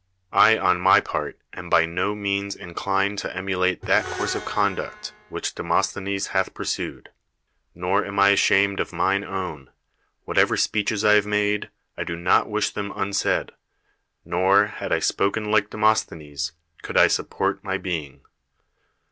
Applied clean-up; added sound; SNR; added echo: none; Screech; 12 dB; none.